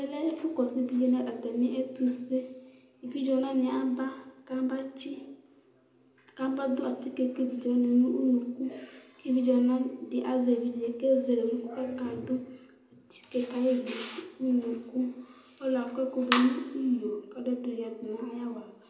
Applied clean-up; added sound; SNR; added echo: none; none; none; reverberation time 0.8 s.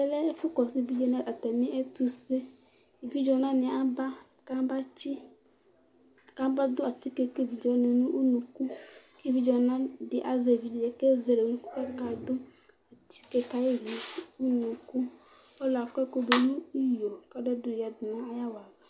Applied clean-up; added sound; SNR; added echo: none; none; none; none.